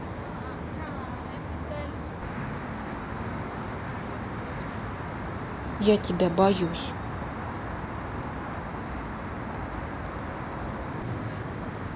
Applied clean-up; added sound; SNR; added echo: none; Traffic noise, roadway noise; 0 dB; none.